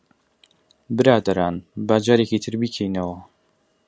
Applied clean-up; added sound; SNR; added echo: none; none; none; none.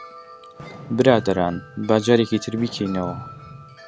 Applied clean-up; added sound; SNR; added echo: none; Fireworks + Wind chime; 16 dB; none.